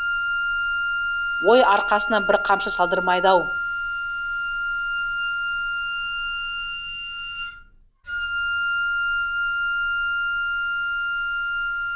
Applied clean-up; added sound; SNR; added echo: none; Wind instrument, woodwind instrument; -1 dB; none.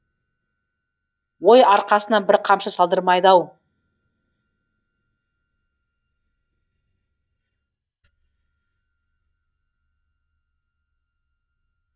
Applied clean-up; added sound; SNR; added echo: neural mask model DeepFilterNet 3.